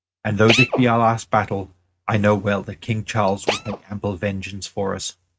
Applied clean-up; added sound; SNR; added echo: neural mask model RNNoise.